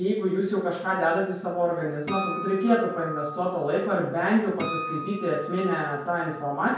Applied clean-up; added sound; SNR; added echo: none; Acoustic guitar; 9 dB; reverberation time 0.5 s.